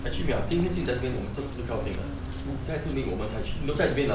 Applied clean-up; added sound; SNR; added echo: none; Insect; 4 dB; none.